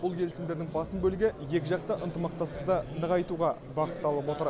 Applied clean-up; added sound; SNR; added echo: none; none; none; none.